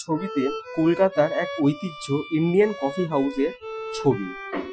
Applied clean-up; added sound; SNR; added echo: classical method Wiener filter.